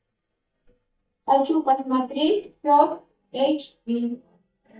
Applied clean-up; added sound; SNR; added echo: neural mask model DeepFilterNet 3.